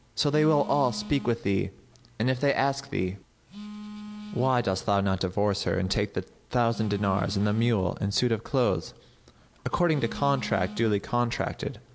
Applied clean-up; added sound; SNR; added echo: none; Telephone; 16 dB; none.